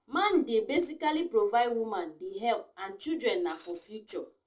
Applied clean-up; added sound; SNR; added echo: neural separator model SepFormer DNS4.